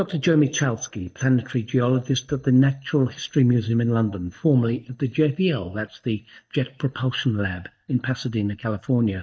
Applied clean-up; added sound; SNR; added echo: neural mask model DeepFilterNet 3.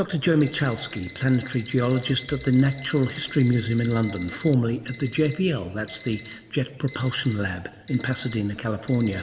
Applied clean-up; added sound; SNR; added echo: none; Alarm; 3 dB; reverberation time 1.6 s.